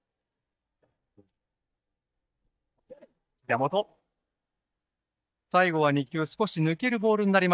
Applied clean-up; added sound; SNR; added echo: neural mask model DeepFilterNet 3.